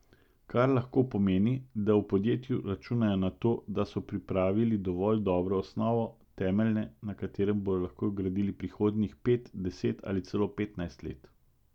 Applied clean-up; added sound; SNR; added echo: none; none; none; none.